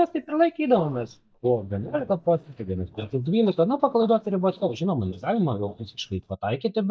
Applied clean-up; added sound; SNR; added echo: neural mask model DeepFilterNet 3.